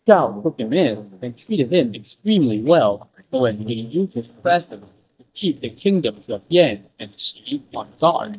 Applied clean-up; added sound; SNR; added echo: neural mask model DeepFilterNet 3.